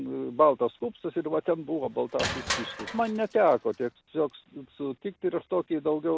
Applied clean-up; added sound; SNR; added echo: none; Crushing; 11 dB; none.